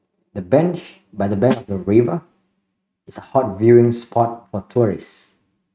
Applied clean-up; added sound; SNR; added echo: neural mask model RNNoise.